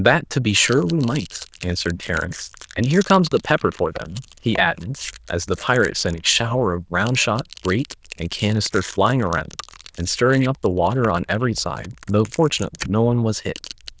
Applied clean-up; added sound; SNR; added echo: neural diffusion model UNIVERSE++.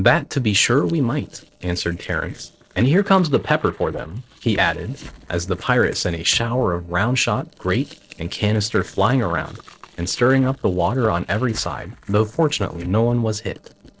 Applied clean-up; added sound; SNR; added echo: neural separator model SepFormer DNS4.